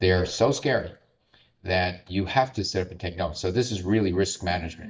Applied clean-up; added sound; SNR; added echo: neural mask model DeepFilterNet 3.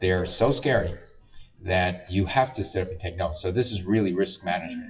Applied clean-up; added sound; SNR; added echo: classical method WPE with log-MMSE.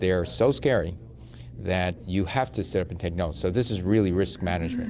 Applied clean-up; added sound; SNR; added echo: none; none; none; none.